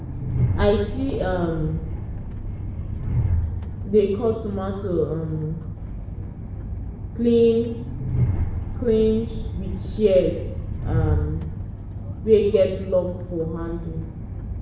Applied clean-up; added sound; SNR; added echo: none; Train; 3 dB; reverberation time 0.8 s.